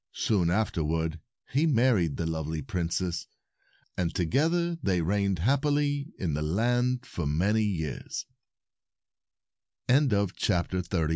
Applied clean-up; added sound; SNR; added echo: none; none; none; none.